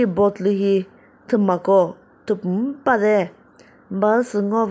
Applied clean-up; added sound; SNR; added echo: none; none; none; none.